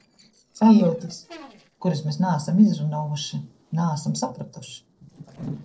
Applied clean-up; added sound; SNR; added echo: neural separator model SepFormer DNS4.